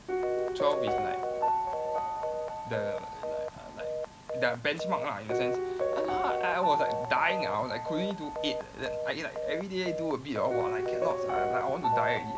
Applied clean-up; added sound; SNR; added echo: none; Piano + Telephone; -2 dB; none.